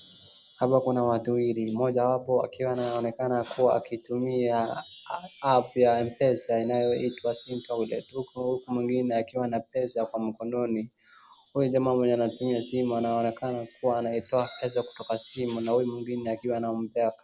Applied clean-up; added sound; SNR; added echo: none; Wind chime; 16 dB; none.